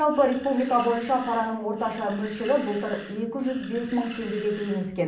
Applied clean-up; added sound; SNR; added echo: none; Animal; 19 dB; reverberation time 0.6 s.